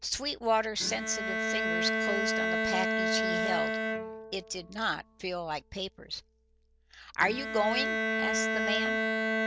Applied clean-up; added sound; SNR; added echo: none; Bowed string instrument; -2 dB; none.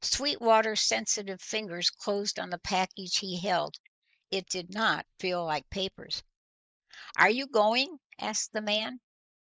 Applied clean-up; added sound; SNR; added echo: neural mask model Resemble Enhance denoiser.